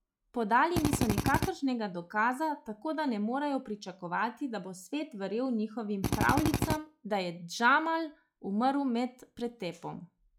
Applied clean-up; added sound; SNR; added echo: classical method log-MMSE.